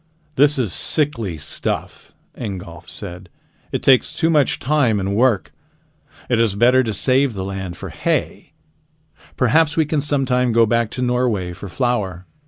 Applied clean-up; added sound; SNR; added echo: none; none; none; none.